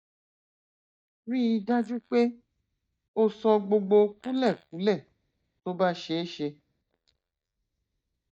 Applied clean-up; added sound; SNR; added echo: neural mask model DeepFilterNet 3.